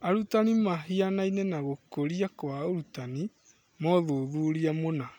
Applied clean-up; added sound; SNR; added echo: none; none; none; none.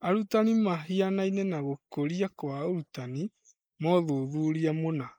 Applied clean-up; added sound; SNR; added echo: neural mask model Resemble Enhance denoiser.